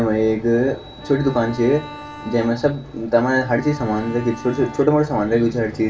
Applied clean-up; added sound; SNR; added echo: none; Bowed string instrument; 17 dB; reverberation time 0.2 s.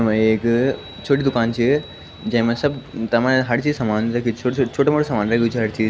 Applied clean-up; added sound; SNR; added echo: none; none; none; none.